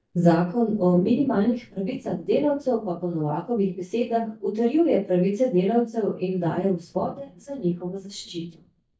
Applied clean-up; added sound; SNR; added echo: neural mask model DeepFilterNet 3.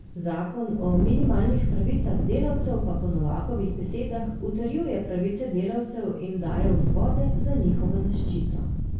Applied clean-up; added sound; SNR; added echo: none; Fire; -3 dB; reverberation time 0.5 s.